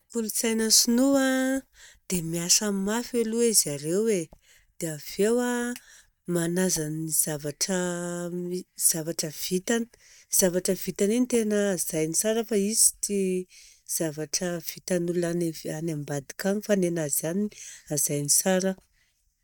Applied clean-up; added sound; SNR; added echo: neural mask model DeepFilterNet 3.